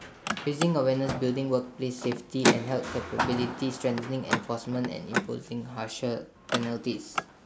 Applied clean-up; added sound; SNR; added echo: none; Car; 3 dB; none.